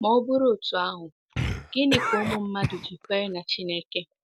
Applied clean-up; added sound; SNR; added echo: none; Cough; 6 dB; none.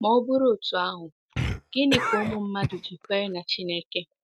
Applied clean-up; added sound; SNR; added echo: neural mask model RNNoise.